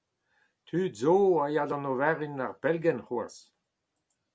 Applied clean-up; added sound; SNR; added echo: none; none; none; none.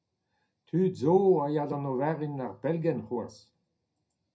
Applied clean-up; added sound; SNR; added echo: none; none; none; reverberation time 0.4 s.